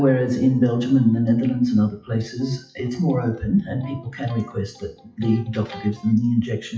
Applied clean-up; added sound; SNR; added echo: classical method WPE with log-MMSE.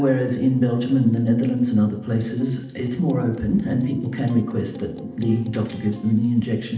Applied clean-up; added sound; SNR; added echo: neural separator model SepFormer DNS4.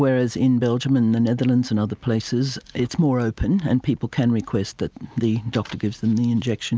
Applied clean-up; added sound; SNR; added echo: none; none; none; none.